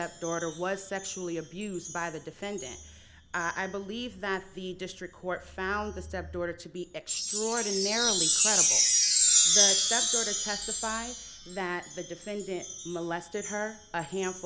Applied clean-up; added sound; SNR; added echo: none; Chime; -5 dB; none.